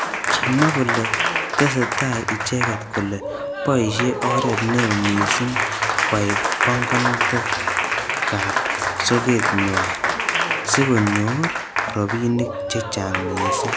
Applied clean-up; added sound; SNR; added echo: none; Applause; -1 dB; none.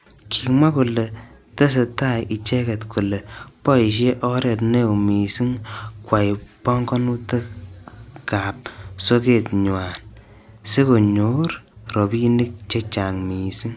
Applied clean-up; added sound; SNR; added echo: none; none; none; none.